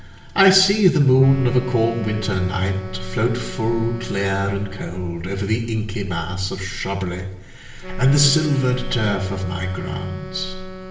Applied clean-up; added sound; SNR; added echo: none; Wind instrument, woodwind instrument; 15 dB; reverberation time 0.8 s.